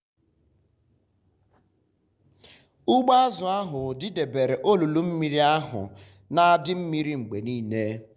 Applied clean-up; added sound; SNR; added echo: none; none; none; none.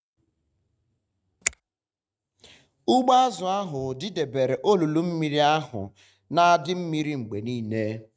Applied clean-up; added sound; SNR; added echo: neural mask model RNNoise.